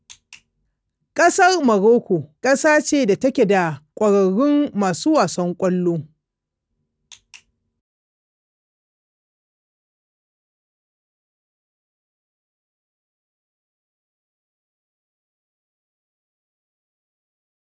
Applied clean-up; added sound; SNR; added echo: none; none; none; none.